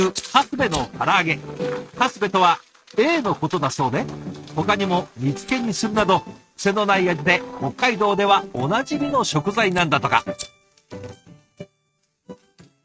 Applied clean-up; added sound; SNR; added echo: neural mask model RNNoise.